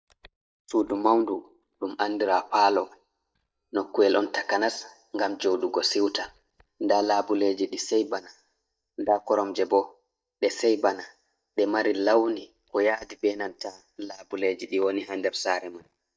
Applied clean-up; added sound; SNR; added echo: neural mask model DeepFilterNet 3.